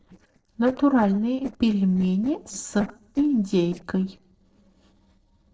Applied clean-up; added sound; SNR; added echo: neural separator model SepFormer DNS4.